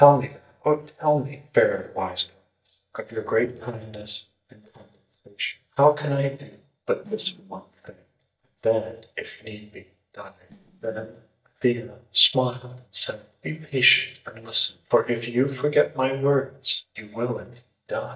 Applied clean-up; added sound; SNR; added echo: neural mask model DeepFilterNet 3.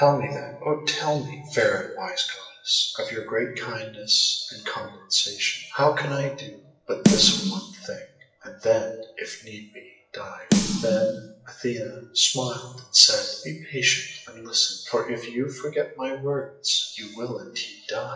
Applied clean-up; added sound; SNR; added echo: classical method WPE with log-MMSE.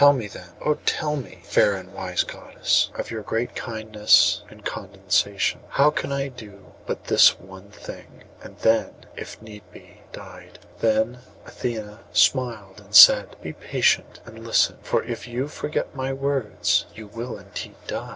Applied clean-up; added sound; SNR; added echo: none; none; none; none.